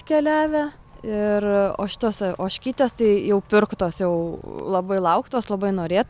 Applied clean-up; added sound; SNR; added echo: none; none; none; none.